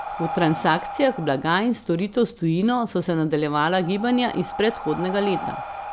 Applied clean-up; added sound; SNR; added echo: none; Breathing; 11 dB; none.